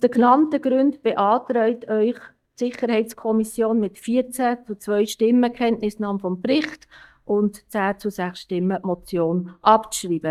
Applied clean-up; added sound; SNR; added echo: neural mask model DeepFilterNet 3.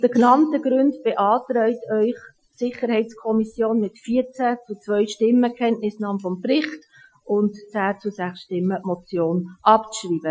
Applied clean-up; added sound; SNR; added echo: classical method Wiener filter.